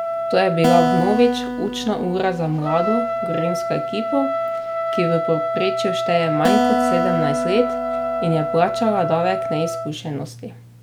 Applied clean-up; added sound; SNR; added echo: none; Acoustic guitar + Trumpet; 1 dB; none.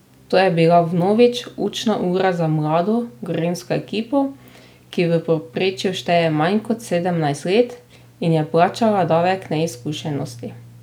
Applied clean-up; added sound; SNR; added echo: none; none; none; none.